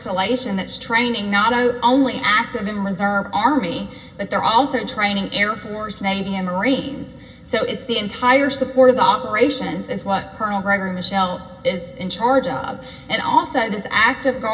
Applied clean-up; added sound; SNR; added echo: none; none; none; reverberation time 0.4 s.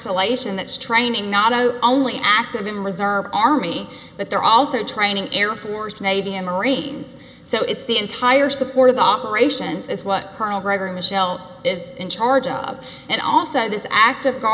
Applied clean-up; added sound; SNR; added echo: none; none; none; none.